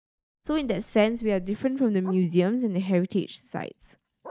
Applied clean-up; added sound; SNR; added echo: neural mask model DeepFilterNet 3.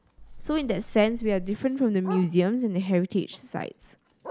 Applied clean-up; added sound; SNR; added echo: none; Bark + Wind; 15 dB; none.